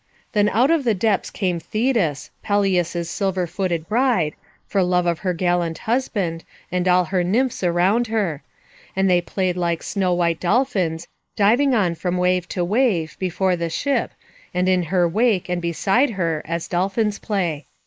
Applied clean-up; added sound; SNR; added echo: neural mask model Resemble Enhance denoiser.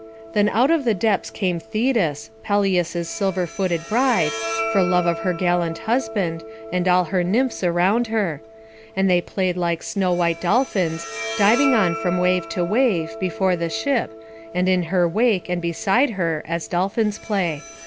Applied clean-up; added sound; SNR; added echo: none; Bowed string instrument; 12 dB; none.